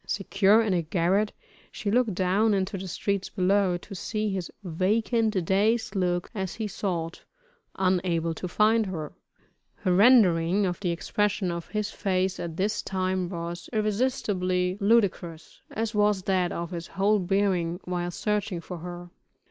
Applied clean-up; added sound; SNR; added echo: none; none; none; none.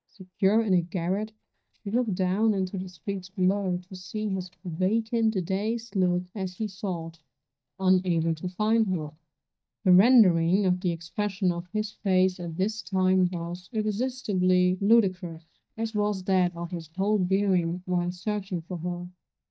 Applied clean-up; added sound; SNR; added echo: neural mask model DeepFilterNet 3.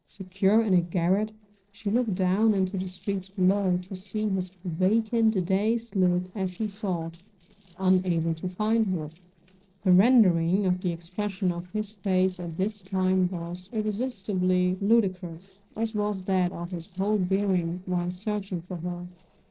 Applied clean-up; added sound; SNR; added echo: neural separator model SepFormer DNS4.